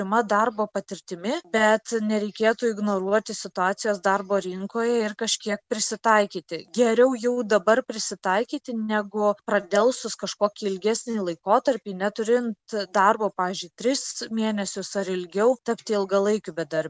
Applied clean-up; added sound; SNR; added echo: none; none; none; none.